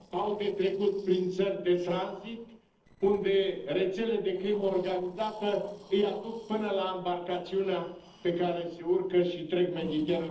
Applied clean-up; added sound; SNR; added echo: neural separator model SepFormer DNS4.